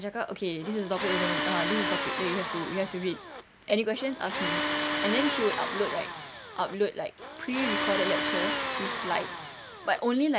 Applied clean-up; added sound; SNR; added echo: none; Tools; 1 dB; none.